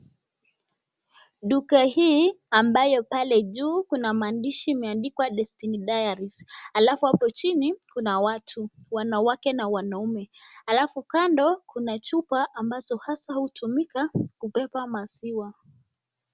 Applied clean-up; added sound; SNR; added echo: none; none; none; none.